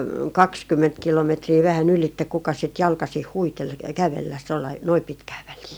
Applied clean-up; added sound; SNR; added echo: none; none; none; none.